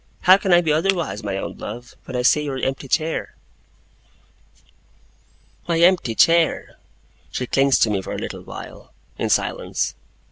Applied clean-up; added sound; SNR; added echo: none; Shatter; 14 dB; none.